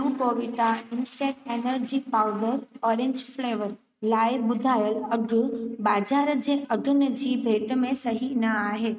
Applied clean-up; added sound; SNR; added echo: neural mask model RNNoise.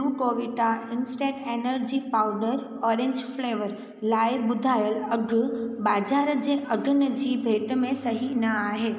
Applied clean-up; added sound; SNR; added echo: none; none; none; none.